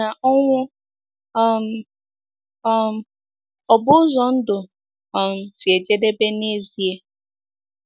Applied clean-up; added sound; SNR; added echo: none; none; none; none.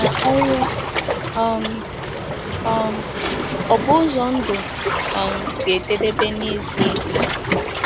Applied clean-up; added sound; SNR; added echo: none; Waves, surf; 1 dB; none.